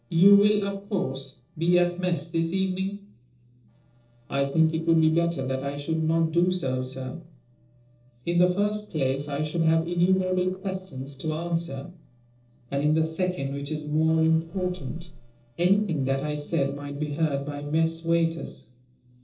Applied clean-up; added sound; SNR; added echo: neural separator model SepFormer DNS4.